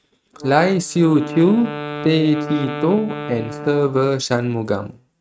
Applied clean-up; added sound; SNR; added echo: neural mask model RNNoise.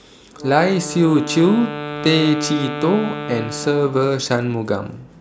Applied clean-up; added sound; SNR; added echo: none; Wind instrument, woodwind instrument; 11 dB; none.